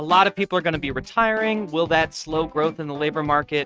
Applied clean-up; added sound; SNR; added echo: neural mask model RNNoise.